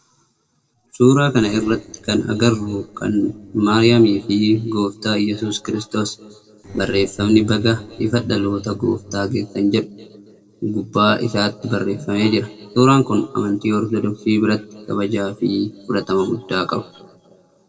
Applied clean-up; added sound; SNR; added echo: neural separator model SepFormer DNS4.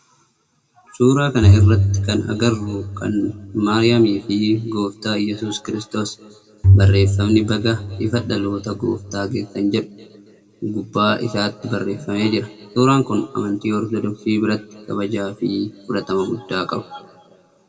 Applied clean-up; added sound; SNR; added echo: none; Bowed string instrument; -3 dB; reverberation time 1.8 s.